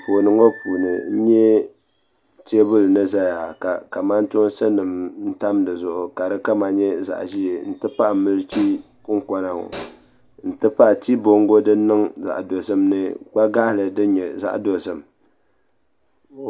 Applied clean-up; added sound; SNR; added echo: none; Hi-hat; 18 dB; none.